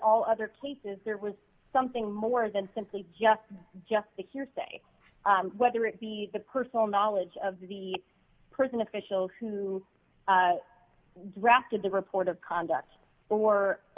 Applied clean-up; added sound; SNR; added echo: none; none; none; none.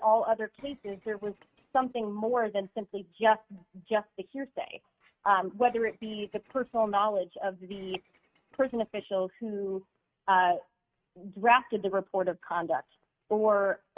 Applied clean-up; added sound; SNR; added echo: neural mask model RNNoise.